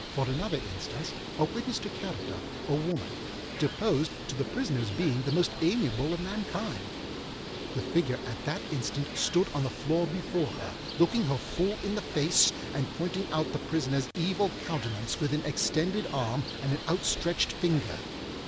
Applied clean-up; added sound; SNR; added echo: none; Bird; 7 dB; none.